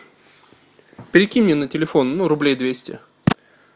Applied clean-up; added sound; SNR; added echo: none; none; none; none.